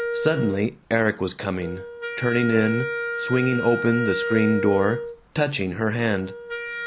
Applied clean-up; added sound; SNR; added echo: none; Wind instrument, woodwind instrument; 6 dB; none.